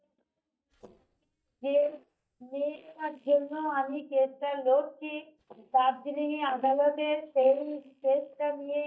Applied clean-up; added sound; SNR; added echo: neural mask model DeepFilterNet 3.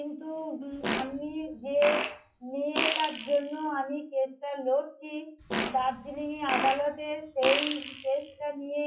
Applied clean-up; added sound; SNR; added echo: classical method WPE with log-MMSE.